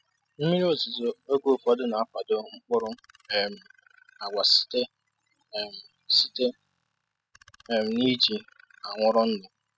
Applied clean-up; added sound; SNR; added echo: classical method spectral subtraction.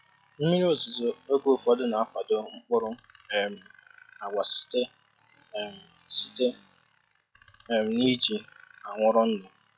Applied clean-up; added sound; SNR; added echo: classical method log-MMSE.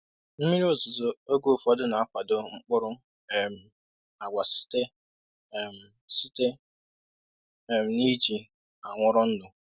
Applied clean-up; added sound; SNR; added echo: none; none; none; none.